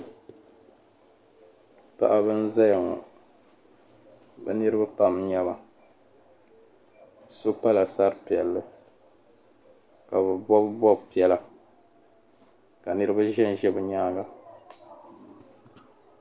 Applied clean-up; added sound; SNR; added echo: none; none; none; none.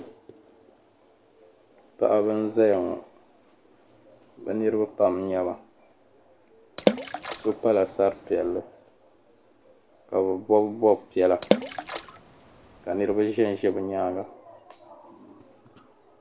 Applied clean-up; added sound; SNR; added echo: none; Water / Splash, splatter; 3 dB; none.